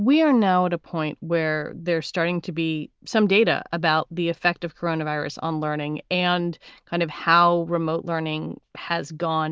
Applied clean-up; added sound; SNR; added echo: none; none; none; none.